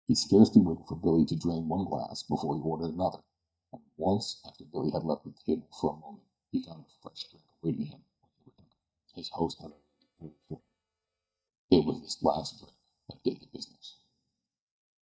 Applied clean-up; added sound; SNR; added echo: neural mask model DeepFilterNet 3.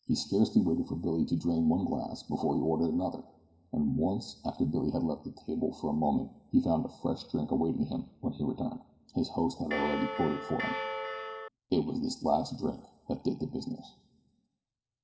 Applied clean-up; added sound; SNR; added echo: none; Bell; 5 dB; reverberation time 1.3 s.